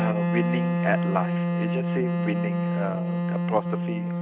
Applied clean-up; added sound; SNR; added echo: neural mask model RNNoise.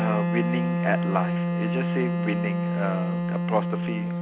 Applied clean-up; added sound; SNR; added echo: none; Wind instrument, woodwind instrument; -5 dB; none.